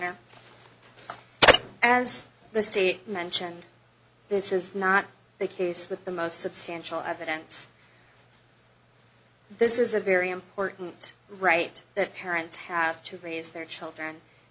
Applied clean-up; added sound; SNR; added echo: none; none; none; none.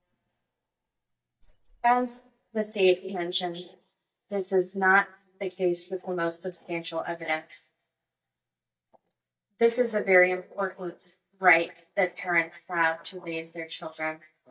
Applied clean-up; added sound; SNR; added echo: neural mask model DeepFilterNet 3.